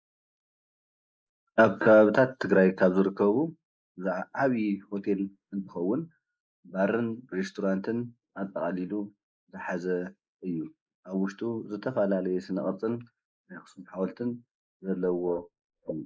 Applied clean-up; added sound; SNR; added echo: neural mask model Resemble Enhance denoiser.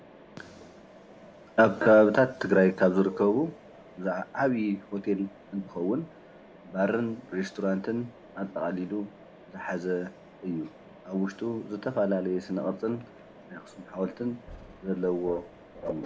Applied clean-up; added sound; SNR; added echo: none; Mechanisms; 19 dB; none.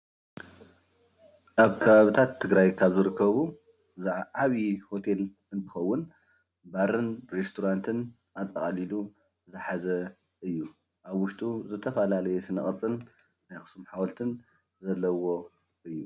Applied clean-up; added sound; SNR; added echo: none; none; none; none.